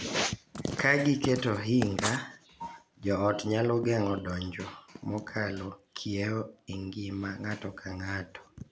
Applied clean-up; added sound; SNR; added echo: none; Writing; 7 dB; none.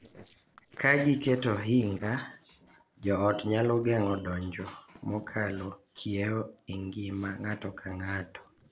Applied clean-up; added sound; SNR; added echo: neural separator model SepFormer DNS4.